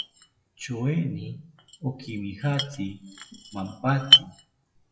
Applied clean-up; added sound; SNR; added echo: classical method WPE with log-MMSE.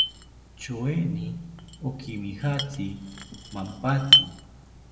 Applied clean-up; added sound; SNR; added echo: none; Chink, clink; -2 dB; reverberation time 1.2 s.